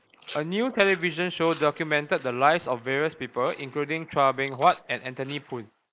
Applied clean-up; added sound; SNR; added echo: neural mask model Resemble Enhance denoiser.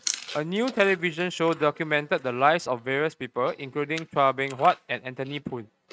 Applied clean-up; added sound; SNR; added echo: neural mask model RNNoise.